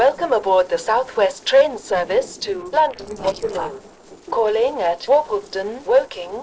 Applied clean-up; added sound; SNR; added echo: neural separator model SepFormer DNS4.